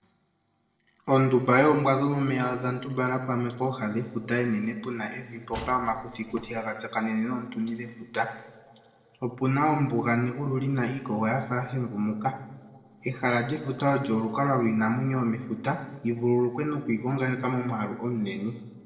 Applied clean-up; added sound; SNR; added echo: neural separator model SepFormer DNS4.